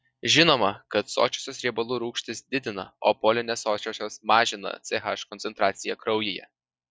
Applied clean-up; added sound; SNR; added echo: none; none; none; none.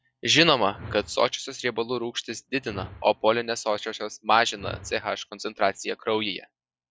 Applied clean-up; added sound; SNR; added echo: none; Whoosh, swoosh, swish; 19 dB; none.